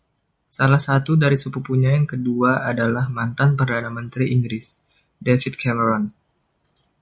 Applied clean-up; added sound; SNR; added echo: none; none; none; none.